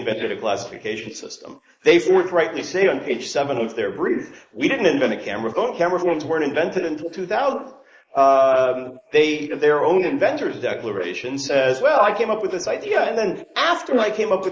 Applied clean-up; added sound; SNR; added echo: neural mask model Resemble Enhance denoiser.